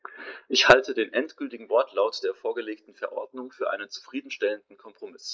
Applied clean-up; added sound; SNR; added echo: neural mask model Resemble Enhance denoiser.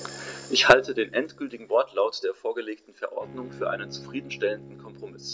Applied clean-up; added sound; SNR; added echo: none; Bowed string instrument; 19 dB; none.